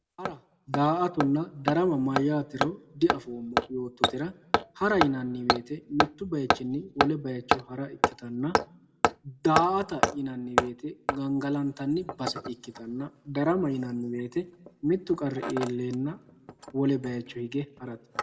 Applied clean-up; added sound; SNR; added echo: none; Hammer; 2 dB; reverberation time 1.0 s.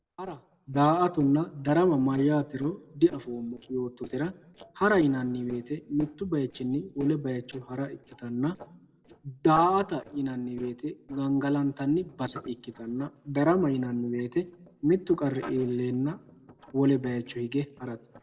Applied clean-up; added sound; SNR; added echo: neural separator model SepFormer DNS4.